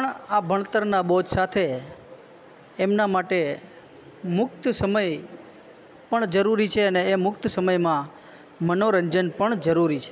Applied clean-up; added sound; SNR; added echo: none; none; none; none.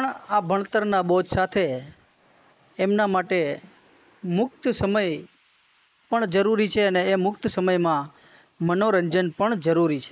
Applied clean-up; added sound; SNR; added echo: neural mask model Resemble Enhance denoiser.